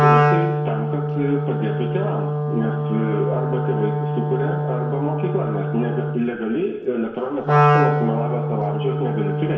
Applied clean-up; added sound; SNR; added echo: none; Wind instrument, woodwind instrument; -4 dB; reverberation time 0.8 s.